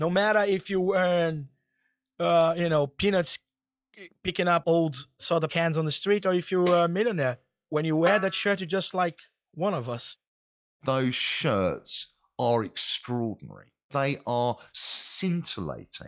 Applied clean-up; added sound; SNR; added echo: classical method log-MMSE.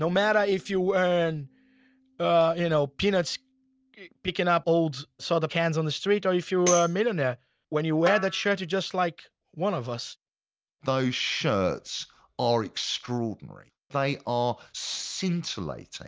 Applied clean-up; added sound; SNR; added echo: none; Snare drum + Tambourine; 10 dB; none.